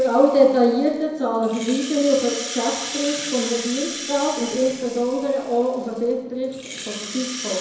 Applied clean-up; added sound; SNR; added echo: none; Rattle (instrument); 11 dB; reverberation time 1.0 s.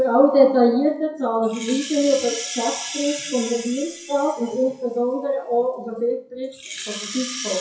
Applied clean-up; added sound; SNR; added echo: classical method WPE with log-MMSE.